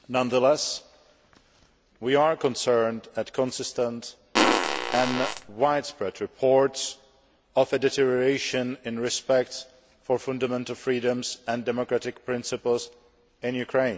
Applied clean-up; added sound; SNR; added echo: none; Fart; -1 dB; none.